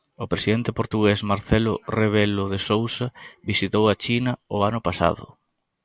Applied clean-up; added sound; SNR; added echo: none; none; none; none.